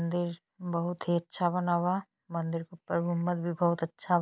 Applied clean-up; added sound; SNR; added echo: none; none; none; none.